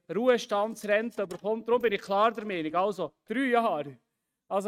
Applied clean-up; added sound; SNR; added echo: neural mask model RNNoise.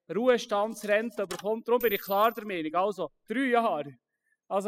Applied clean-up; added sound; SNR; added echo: classical method spectral subtraction.